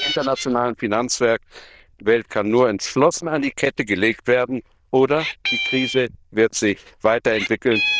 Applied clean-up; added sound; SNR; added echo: neural diffusion model UNIVERSE++.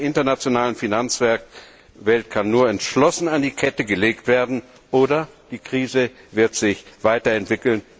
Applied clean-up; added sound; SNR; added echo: none; none; none; none.